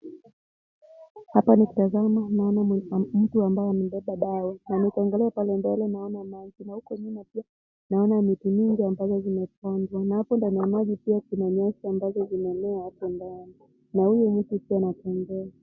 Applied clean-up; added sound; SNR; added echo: none; none; none; none.